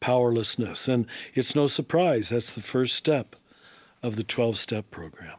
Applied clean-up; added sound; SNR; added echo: none; none; none; none.